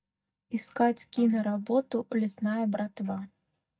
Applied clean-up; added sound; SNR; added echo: neural mask model DeepFilterNet 3.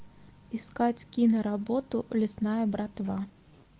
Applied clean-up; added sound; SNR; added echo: none; none; none; none.